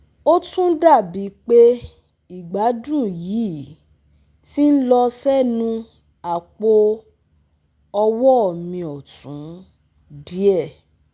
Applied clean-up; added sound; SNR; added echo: none; none; none; none.